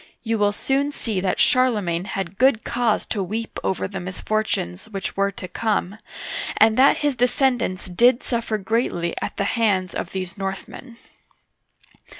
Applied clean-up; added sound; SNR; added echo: none; none; none; none.